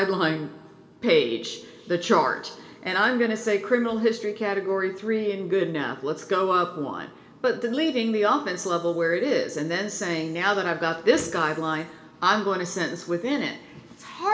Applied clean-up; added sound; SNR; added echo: none; none; none; reverberation time 1.9 s.